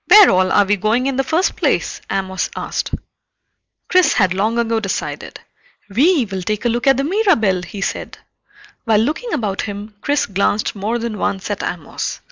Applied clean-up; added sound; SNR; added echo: neural mask model Resemble Enhance denoiser.